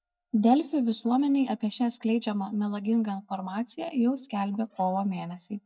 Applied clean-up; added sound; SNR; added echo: neural mask model DeepFilterNet 3.